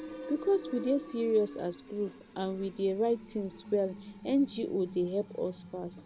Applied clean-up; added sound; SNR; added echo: none; Fill (with liquid); 14 dB; none.